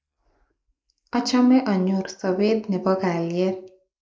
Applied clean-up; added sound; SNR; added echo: neural mask model Resemble Enhance denoiser.